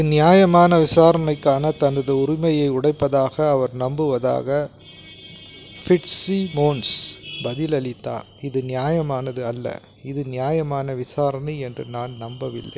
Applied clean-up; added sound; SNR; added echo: none; none; none; none.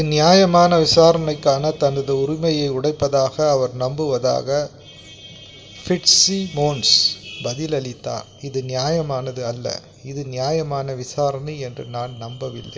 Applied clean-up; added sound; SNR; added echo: none; none; none; reverberation time 1.6 s.